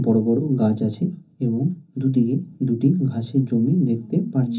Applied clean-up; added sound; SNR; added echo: none; none; none; reverberation time 0.3 s.